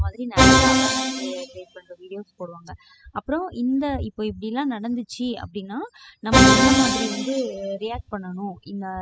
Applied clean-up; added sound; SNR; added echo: classical method spectral subtraction.